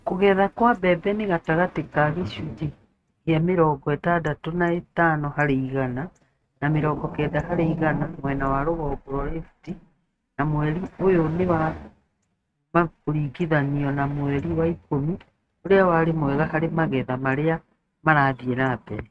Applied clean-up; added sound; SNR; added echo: neural mask model RNNoise.